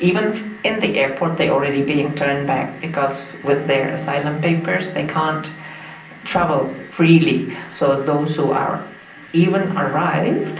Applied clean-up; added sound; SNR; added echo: none; Bowed string instrument; 18 dB; reverberation time 0.6 s.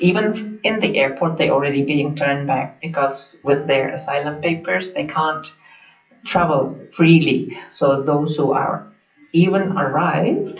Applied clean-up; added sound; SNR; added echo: classical method WPE with log-MMSE.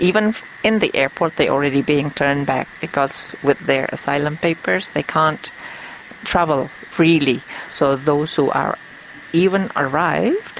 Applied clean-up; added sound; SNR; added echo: none; none; none; none.